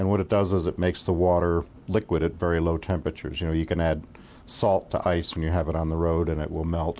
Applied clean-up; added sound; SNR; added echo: none; none; none; none.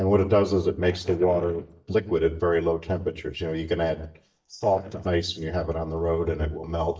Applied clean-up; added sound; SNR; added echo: neural mask model DeepFilterNet 3.